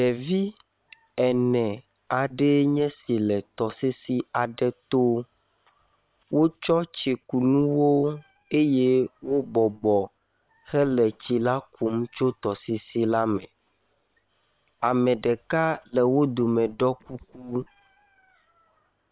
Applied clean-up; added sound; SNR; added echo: neural separator model SepFormer WHAM!.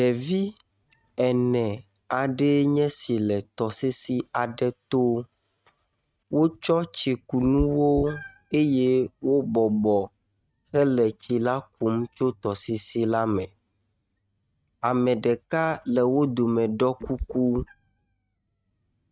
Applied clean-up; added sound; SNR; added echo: neural mask model RNNoise.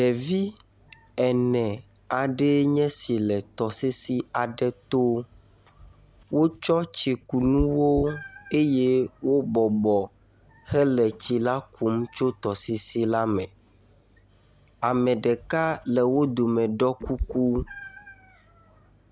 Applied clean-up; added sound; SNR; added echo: none; Meow; 19 dB; none.